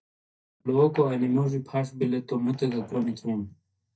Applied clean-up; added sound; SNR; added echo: neural mask model DeepFilterNet 3.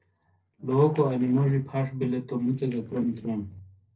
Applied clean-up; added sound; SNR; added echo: neural separator model SepFormer DNS4.